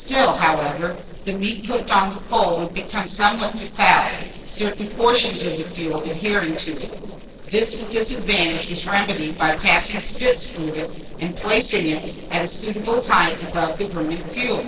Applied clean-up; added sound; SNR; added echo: neural separator model SepFormer DNS4.